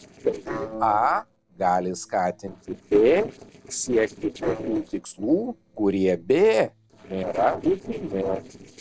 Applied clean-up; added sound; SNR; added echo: neural separator model SepFormer DNS4.